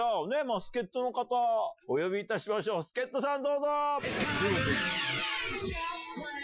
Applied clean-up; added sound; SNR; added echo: classical method Wiener filter.